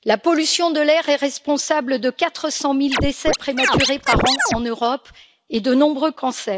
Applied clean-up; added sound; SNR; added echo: none; Scratching (performance technique); 0 dB; none.